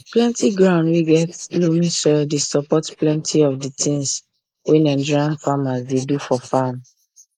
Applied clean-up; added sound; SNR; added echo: neural mask model Resemble Enhance denoiser.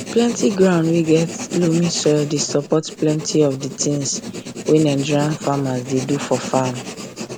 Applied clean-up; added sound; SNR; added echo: none; Writing; 11 dB; none.